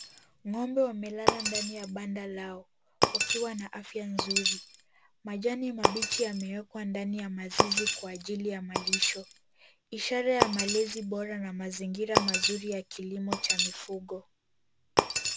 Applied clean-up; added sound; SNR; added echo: none; Shatter; -2 dB; none.